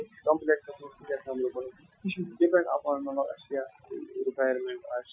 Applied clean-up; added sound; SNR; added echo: classical method Wiener filter.